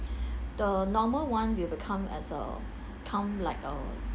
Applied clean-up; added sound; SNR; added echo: none; none; none; none.